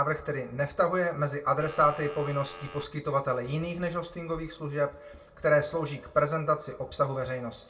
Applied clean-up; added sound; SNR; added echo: none; Telephone; 15 dB; reverberation time 0.2 s.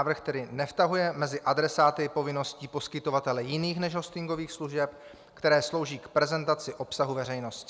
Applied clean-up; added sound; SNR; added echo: none; none; none; none.